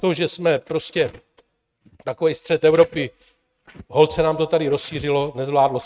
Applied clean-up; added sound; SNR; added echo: neural mask model RNNoise.